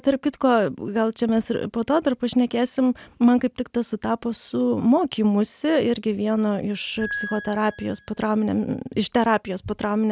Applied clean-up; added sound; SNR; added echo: none; Piano; 14 dB; none.